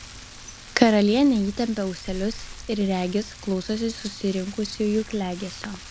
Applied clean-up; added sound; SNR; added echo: none; Rain; 16 dB; none.